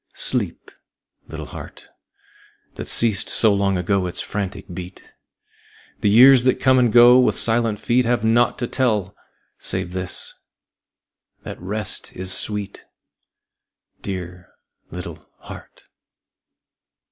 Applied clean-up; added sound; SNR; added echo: none; none; none; none.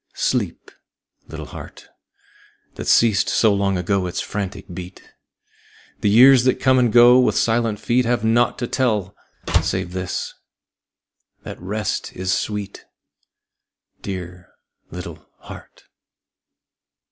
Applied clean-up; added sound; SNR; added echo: none; Slam; 2 dB; none.